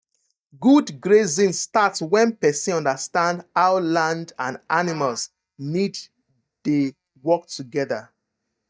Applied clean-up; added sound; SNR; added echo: neural mask model DeepFilterNet 3.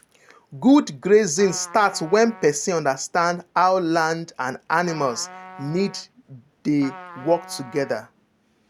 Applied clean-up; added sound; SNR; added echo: none; Trumpet; 20 dB; none.